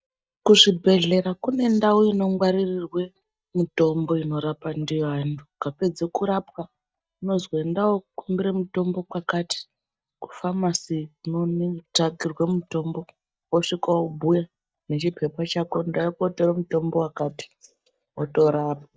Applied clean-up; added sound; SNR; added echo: neural mask model DeepFilterNet 3.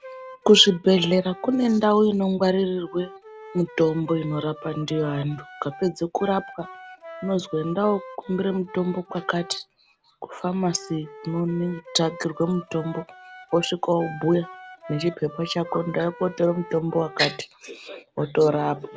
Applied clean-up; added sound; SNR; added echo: none; Wind instrument, woodwind instrument; 18 dB; none.